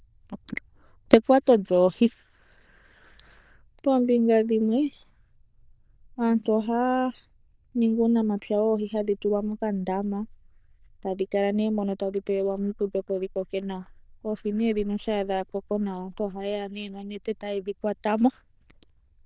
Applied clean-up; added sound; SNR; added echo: neural diffusion model UNIVERSE++.